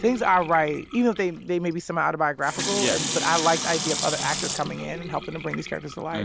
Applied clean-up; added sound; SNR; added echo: none; Sink (filling or washing) / Water tap, faucet; 7 dB; none.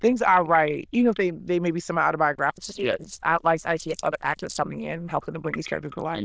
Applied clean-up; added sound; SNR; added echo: neural diffusion model UNIVERSE++.